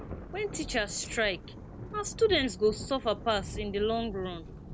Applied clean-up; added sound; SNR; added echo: none; Thunder; 10 dB; none.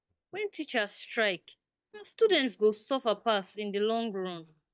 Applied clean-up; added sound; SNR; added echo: neural mask model DeepFilterNet 3.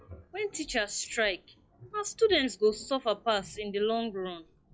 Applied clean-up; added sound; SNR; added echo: classical method log-MMSE.